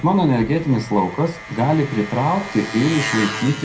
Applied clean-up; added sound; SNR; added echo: none; Engine; 11 dB; reverberation time 0.2 s.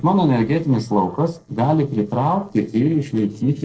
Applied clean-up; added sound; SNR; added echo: neural separator model SepFormer DNS4.